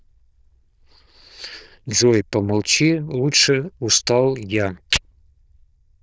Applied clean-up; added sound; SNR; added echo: neural diffusion model UNIVERSE++.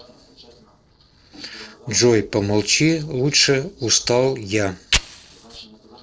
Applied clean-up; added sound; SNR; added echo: neural separator model SepFormer DNS4.